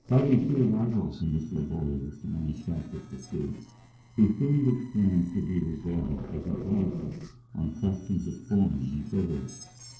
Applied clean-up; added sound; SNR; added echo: neural separator model SepFormer DNS4.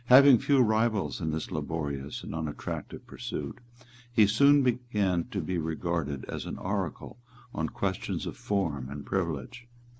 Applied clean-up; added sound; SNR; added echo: none; none; none; none.